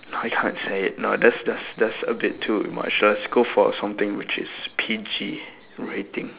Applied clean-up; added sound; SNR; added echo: none; none; none; none.